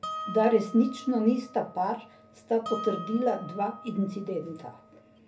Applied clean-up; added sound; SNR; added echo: none; Harp; 13 dB; reverberation time 0.3 s.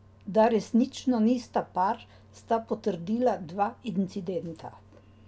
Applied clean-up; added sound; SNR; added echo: none; none; none; none.